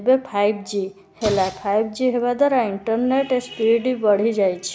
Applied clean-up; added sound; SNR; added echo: none; Explosion; 17 dB; none.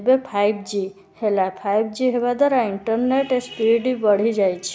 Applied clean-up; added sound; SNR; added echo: none; none; none; none.